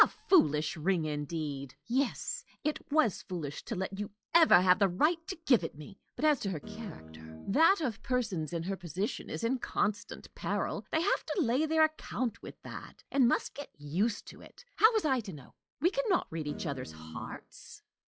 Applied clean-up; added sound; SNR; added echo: classical method log-MMSE.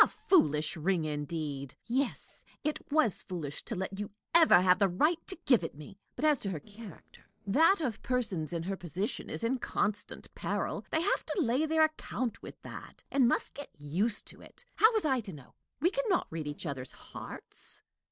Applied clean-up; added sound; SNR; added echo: neural separator model SepFormer DNS4.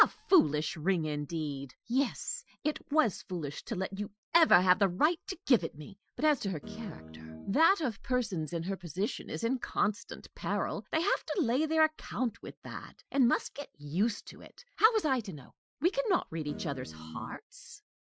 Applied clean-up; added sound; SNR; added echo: classical method Wiener filter.